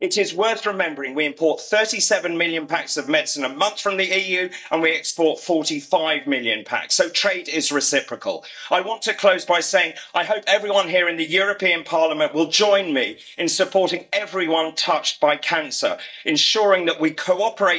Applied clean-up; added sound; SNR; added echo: neural mask model DeepFilterNet 3.